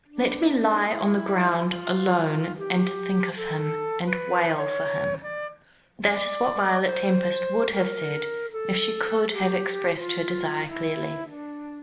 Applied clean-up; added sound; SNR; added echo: none; Wind instrument, woodwind instrument; 5 dB; reverberation time 1.1 s.